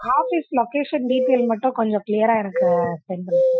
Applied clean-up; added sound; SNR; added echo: classical method Wiener filter.